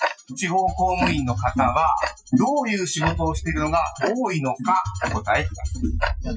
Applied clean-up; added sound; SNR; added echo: classical method Wiener filter.